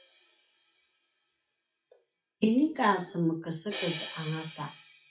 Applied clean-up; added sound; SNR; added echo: classical method WPE with log-MMSE.